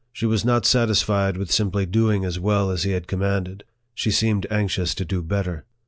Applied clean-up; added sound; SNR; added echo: none; none; none; none.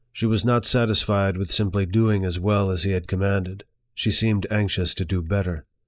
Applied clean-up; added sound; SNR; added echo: neural mask model Resemble Enhance denoiser.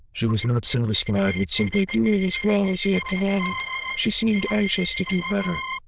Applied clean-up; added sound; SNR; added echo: neural diffusion model UNIVERSE++.